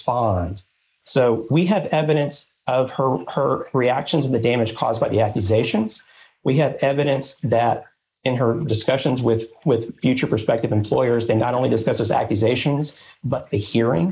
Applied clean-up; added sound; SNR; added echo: neural mask model Resemble Enhance denoiser.